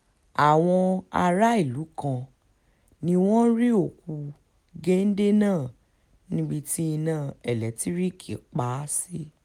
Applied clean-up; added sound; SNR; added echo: none; none; none; none.